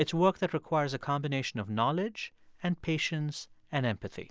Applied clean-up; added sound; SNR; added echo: none; none; none; none.